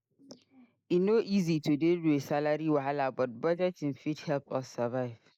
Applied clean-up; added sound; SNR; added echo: neural mask model Resemble Enhance denoiser.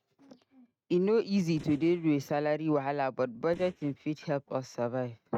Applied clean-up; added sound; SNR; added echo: neural mask model RNNoise.